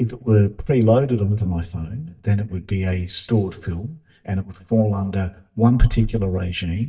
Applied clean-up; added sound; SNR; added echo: neural mask model DeepFilterNet 3.